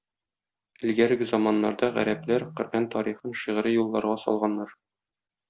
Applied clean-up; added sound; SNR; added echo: none; none; none; none.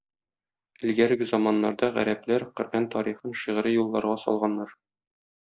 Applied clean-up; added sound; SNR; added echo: neural mask model Resemble Enhance denoiser.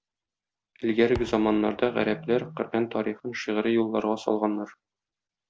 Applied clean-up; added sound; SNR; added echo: none; Thump, thud; 17 dB; none.